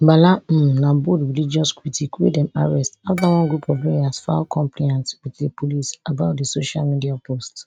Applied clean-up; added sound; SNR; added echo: neural mask model RNNoise.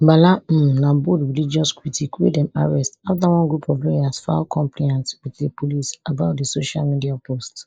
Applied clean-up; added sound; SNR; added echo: neural mask model Resemble Enhance denoiser.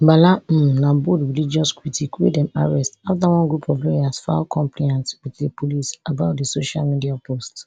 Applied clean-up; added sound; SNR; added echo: none; none; none; none.